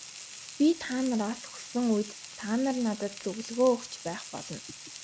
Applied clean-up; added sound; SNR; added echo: none; Frying (food); 14 dB; none.